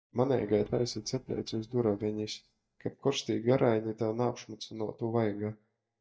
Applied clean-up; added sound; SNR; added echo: neural mask model DeepFilterNet 3.